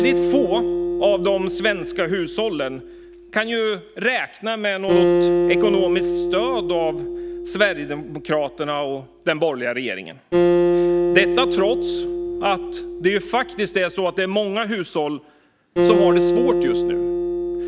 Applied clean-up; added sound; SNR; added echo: none; Acoustic guitar; -1 dB; none.